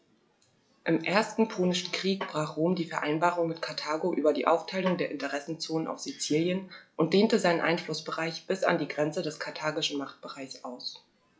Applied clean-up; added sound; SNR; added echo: classical method log-MMSE.